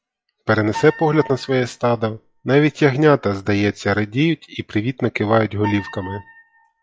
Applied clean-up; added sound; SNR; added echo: classical method log-MMSE.